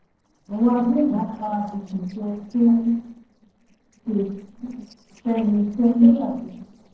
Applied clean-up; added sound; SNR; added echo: neural separator model SepFormer DNS4.